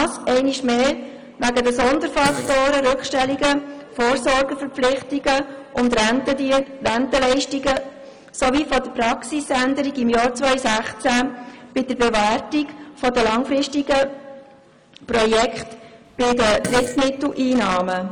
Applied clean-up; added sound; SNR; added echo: none; Fart; 13 dB; none.